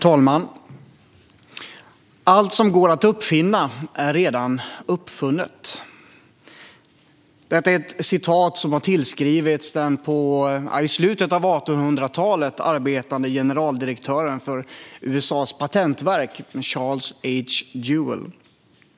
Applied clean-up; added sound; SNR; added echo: none; none; none; none.